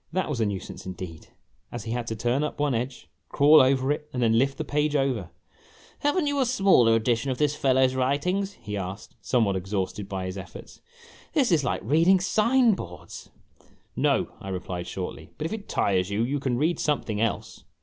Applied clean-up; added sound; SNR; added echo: none; none; none; none.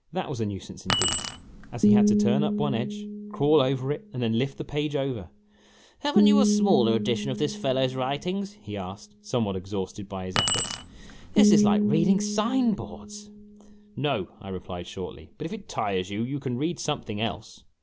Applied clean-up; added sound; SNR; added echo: none; Keys jangling + Piano; -1 dB; none.